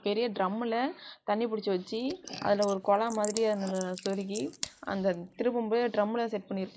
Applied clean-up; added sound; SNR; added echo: neural mask model Resemble Enhance denoiser.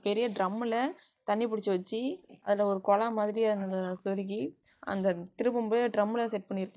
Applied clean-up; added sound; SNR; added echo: neural mask model DeepFilterNet 3.